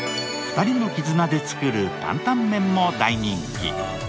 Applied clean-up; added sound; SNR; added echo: none; none; none; none.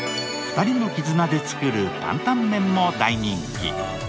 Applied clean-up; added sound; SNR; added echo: none; Bowed string instrument; 16 dB; none.